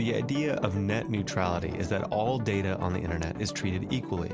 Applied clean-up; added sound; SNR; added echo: none; none; none; none.